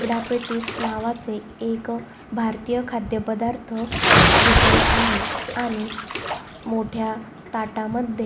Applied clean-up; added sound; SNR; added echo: none; Bathtub (filling or washing) / Splash, splatter; -3 dB; none.